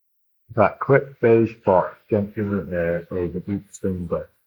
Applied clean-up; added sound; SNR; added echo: neural mask model Resemble Enhance denoiser.